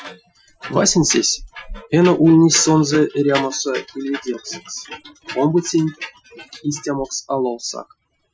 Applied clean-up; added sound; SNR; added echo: classical method Wiener filter.